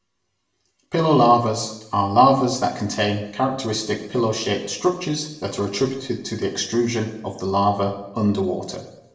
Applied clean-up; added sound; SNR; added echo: none; none; none; reverberation time 0.8 s.